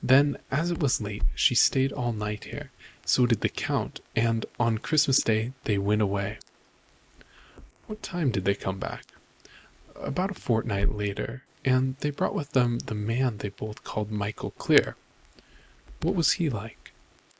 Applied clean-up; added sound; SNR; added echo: neural mask model Resemble Enhance denoiser.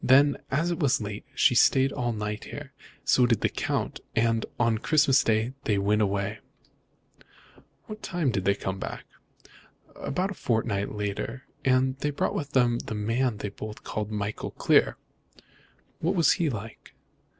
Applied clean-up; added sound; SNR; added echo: none; none; none; none.